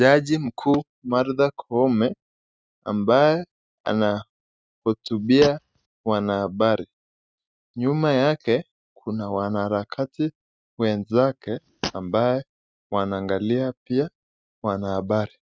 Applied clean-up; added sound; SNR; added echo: neural mask model RNNoise.